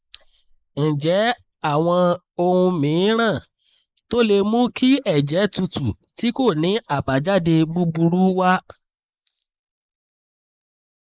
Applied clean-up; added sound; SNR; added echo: neural mask model Resemble Enhance denoiser.